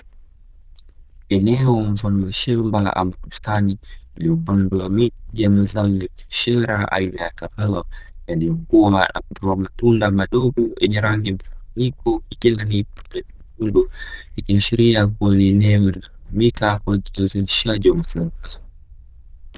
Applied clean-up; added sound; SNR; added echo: neural diffusion model UNIVERSE++.